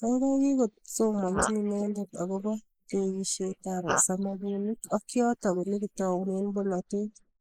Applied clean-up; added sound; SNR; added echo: neural mask model Resemble Enhance denoiser.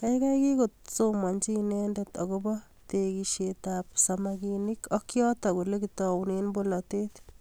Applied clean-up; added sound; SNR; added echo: none; none; none; none.